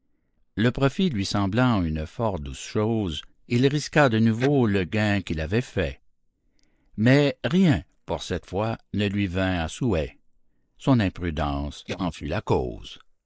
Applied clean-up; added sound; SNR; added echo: neural mask model Resemble Enhance denoiser.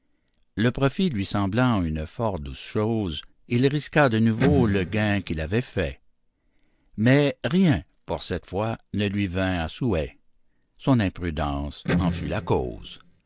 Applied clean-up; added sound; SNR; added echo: none; Electric guitar; 4 dB; none.